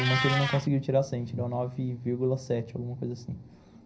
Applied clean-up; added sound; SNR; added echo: none; Meow; 8 dB; reverberation time 0.5 s.